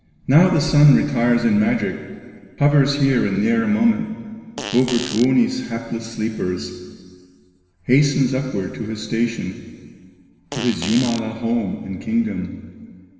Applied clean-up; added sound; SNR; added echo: none; Fart; 9 dB; reverberation time 2.1 s.